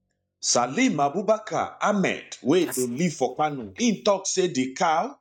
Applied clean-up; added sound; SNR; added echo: neural mask model DeepFilterNet 3.